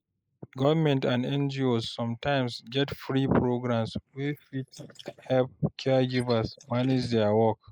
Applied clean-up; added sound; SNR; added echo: neural mask model Resemble Enhance denoiser.